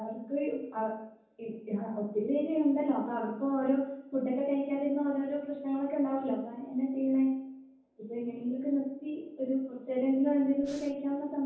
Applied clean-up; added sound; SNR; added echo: none; Breathing; 20 dB; reverberation time 0.9 s.